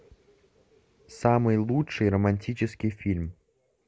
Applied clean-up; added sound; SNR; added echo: none; none; none; none.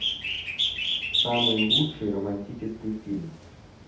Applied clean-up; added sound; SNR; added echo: none; Bird; -1 dB; reverberation time 0.6 s.